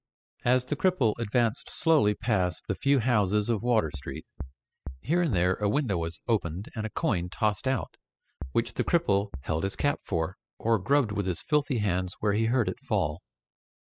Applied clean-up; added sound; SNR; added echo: classical method spectral subtraction.